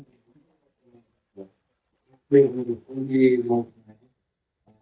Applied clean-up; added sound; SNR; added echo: neural mask model DeepFilterNet 3.